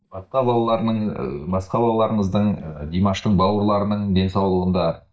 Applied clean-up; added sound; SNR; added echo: neural mask model DeepFilterNet 3.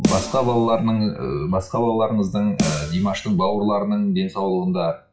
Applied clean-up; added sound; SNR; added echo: classical method WPE with log-MMSE.